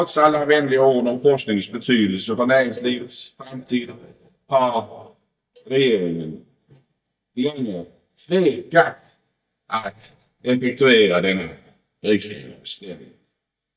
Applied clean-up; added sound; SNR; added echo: neural mask model DeepFilterNet 3.